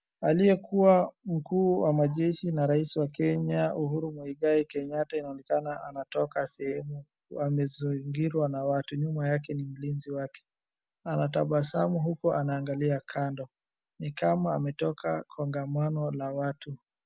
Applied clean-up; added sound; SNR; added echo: none; none; none; none.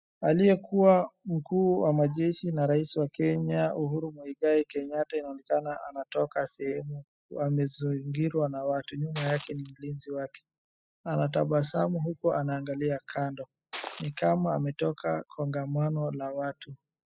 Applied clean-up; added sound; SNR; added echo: classical method spectral subtraction.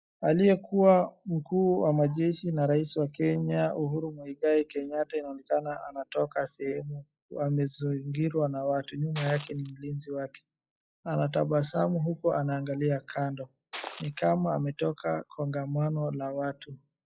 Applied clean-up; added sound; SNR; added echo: classical method log-MMSE.